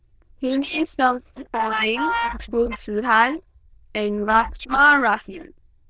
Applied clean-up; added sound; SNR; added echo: neural diffusion model UNIVERSE++.